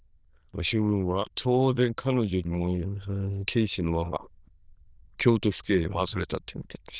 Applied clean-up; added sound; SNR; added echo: neural diffusion model UNIVERSE++.